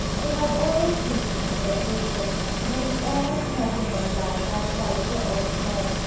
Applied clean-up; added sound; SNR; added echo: none; Engine; -3 dB; reverberation time 0.9 s.